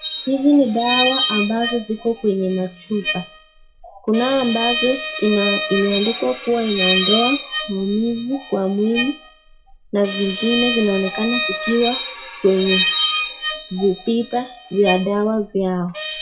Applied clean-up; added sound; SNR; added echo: classical method WPE with log-MMSE.